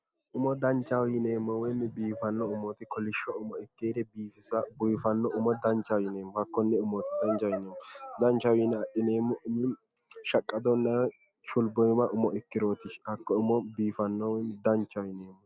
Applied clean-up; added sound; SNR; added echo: none; none; none; none.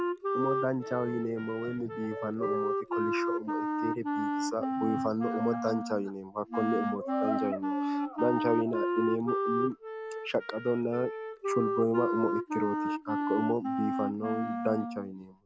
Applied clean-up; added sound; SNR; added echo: none; Wind instrument, woodwind instrument; 0 dB; none.